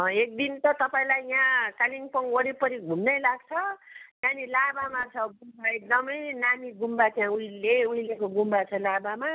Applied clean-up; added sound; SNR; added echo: none; none; none; none.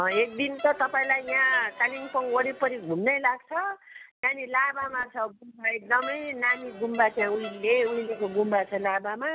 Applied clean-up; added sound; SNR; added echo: none; Crowd; 14 dB; none.